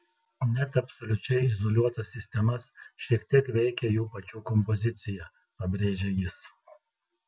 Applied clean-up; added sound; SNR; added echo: none; none; none; none.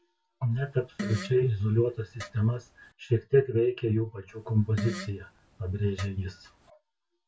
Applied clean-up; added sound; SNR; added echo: none; Fart; 13 dB; reverberation time 0.1 s.